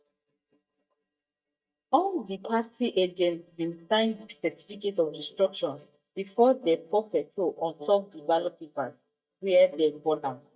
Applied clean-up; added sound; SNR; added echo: neural mask model DeepFilterNet 3.